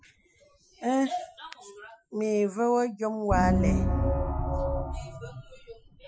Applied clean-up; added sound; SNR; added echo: classical method Wiener filter.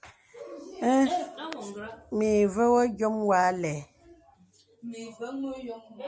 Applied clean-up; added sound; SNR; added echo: none; none; none; none.